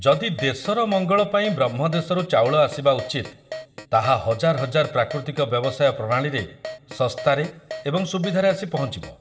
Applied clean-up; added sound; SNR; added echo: none; Keyboard (musical); 15 dB; reverberation time 0.9 s.